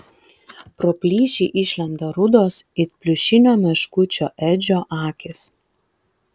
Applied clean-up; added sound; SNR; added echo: none; none; none; none.